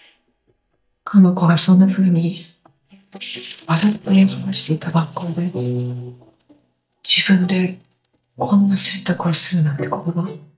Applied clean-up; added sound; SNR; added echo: neural mask model DeepFilterNet 3.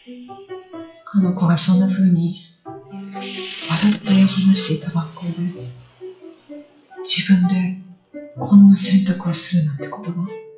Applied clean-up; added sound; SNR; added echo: classical method WPE with log-MMSE.